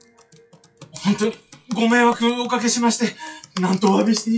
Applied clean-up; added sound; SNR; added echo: classical method WPE with log-MMSE.